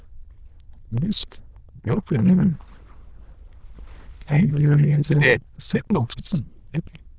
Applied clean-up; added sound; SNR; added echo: neural diffusion model UNIVERSE++.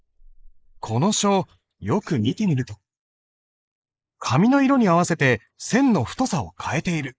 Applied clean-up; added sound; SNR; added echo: neural mask model Resemble Enhance denoiser.